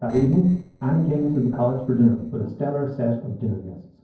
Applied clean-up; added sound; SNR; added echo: neural separator model SepFormer DNS4.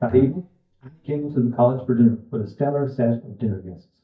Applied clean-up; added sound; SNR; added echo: neural mask model DeepFilterNet 3.